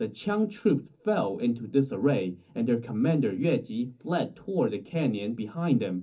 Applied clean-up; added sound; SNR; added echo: none; none; none; reverberation time 0.3 s.